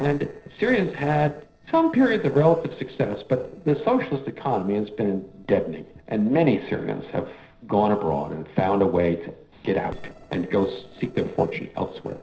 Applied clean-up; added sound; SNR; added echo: neural separator model SepFormer DNS4.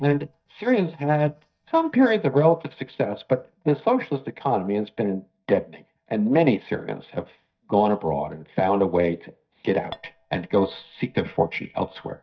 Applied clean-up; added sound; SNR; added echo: neural mask model DeepFilterNet 3.